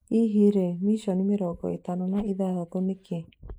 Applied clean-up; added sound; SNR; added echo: neural mask model Resemble Enhance denoiser.